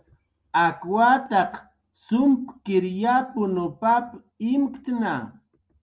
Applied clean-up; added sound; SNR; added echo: none; none; none; none.